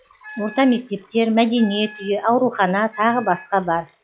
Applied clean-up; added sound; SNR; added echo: classical method log-MMSE.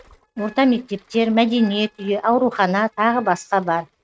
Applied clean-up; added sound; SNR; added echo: neural mask model RNNoise.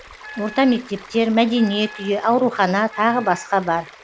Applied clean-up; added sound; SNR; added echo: none; Wind instrument, woodwind instrument + Stream; 19 dB; none.